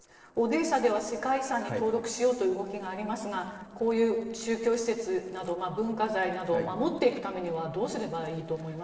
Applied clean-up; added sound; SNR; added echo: neural separator model SepFormer DNS4.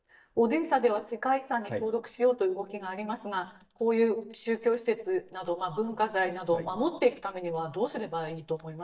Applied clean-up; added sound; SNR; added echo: neural mask model DeepFilterNet 3.